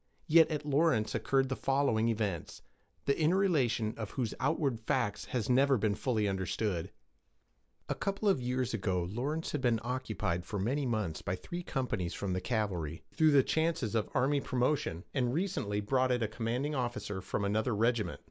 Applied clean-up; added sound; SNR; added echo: none; none; none; none.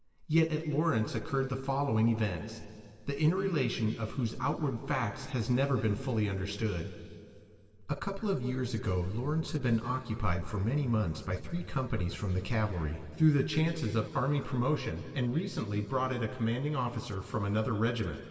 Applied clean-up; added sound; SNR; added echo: none; none; none; reverberation time 2.6 s.